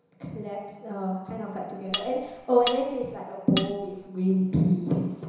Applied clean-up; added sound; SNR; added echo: none; Cutlery, silverware; 8 dB; reverberation time 1.0 s.